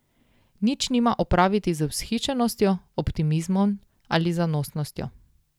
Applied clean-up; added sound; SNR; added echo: none; none; none; none.